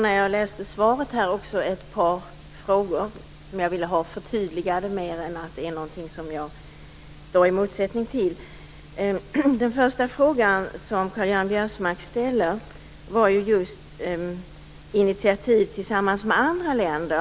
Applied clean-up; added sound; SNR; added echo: none; none; none; none.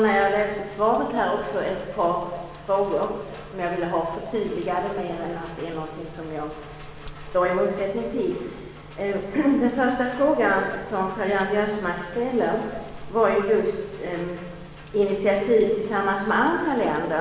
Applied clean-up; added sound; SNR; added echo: none; Rain; 19 dB; reverberation time 1.2 s.